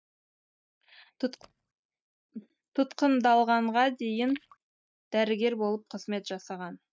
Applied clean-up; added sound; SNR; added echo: neural mask model DeepFilterNet 3.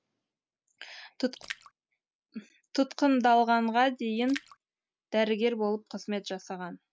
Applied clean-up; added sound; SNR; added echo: none; Splash, splatter; 20 dB; none.